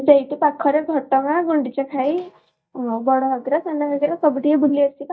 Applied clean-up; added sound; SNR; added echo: neural mask model DeepFilterNet 3.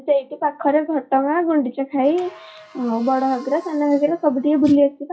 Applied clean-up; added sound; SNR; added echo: classical method WPE with log-MMSE.